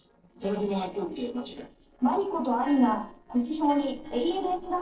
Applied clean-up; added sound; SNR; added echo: neural separator model SepFormer DNS4.